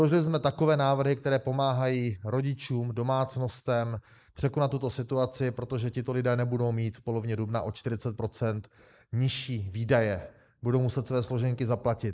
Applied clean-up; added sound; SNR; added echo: neural mask model Resemble Enhance denoiser.